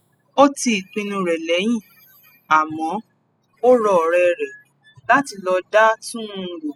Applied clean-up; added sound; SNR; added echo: classical method spectral subtraction.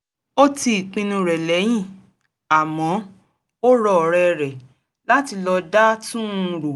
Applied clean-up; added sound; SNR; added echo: none; none; none; none.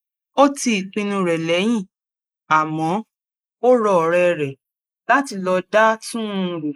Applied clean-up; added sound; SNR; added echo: neural mask model Resemble Enhance denoiser.